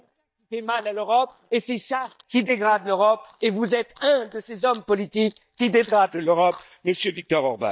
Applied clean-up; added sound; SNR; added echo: neural mask model DeepFilterNet 3.